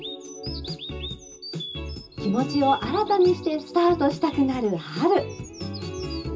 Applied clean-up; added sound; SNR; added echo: none; none; none; reverberation time 0.2 s.